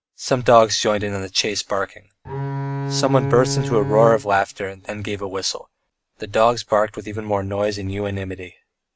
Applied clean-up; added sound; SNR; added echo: neural mask model RNNoise.